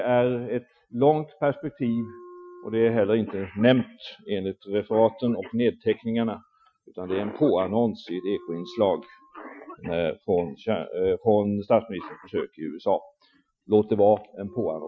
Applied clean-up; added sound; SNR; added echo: classical method Wiener filter.